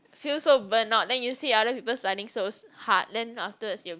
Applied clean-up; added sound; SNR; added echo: none; none; none; none.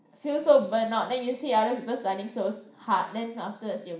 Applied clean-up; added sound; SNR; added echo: none; none; none; reverberation time 0.5 s.